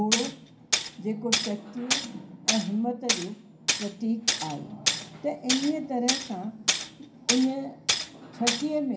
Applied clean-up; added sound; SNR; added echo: none; Tools; 0 dB; reverberation time 0.3 s.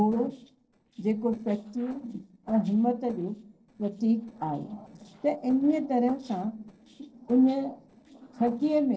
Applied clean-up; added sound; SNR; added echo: neural separator model SepFormer DNS4.